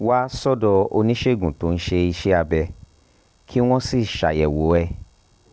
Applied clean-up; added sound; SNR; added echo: none; none; none; none.